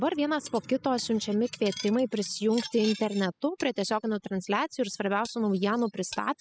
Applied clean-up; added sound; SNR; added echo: classical method spectral subtraction.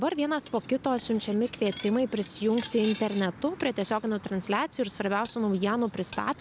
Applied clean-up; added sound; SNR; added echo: none; Cutlery, silverware; 17 dB; none.